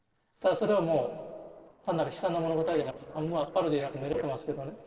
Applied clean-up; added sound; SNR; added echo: neural separator model SepFormer DNS4.